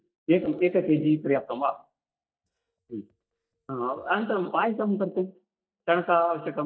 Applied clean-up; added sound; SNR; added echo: neural mask model DeepFilterNet 3.